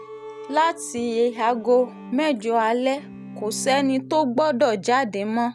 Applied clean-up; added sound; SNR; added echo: none; Bowed string instrument + Chink, clink; 17 dB; none.